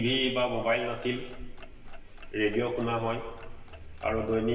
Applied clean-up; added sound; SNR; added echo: none; Clock; 11 dB; reverberation time 1.4 s.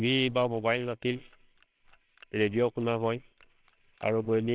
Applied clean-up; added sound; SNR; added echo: neural separator model SepFormer WHAMR!.